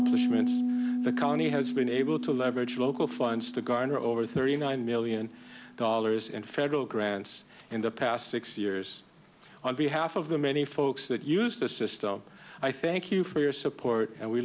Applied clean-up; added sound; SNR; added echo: none; Piano; 6 dB; none.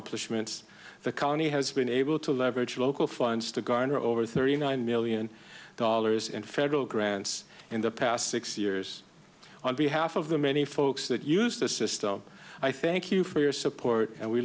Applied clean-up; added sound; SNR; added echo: none; none; none; none.